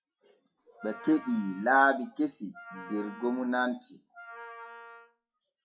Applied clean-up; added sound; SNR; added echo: classical method WPE with log-MMSE.